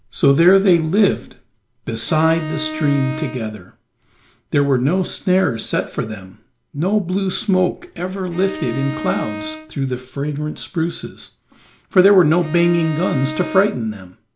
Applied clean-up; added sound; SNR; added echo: none; Bowed string instrument; 10 dB; none.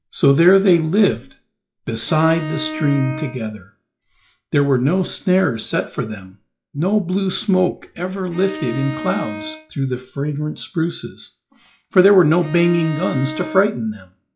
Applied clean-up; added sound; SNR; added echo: classical method log-MMSE.